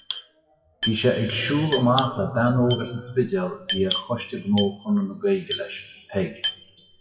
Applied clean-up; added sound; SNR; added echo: classical method WPE with log-MMSE.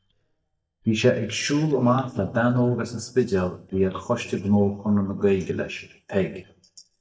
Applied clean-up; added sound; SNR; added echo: neural mask model DeepFilterNet 3.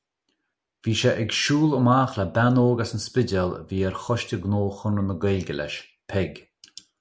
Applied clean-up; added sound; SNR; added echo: none; none; none; none.